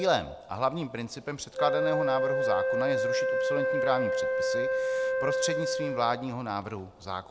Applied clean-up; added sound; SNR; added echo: none; Wind instrument, woodwind instrument; -3 dB; none.